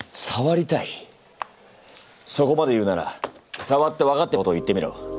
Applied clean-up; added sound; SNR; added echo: none; Camera; 20 dB; none.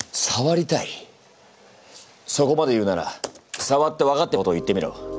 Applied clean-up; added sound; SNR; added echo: none; none; none; none.